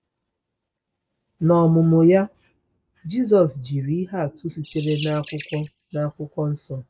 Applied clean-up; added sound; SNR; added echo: neural mask model DeepFilterNet 3.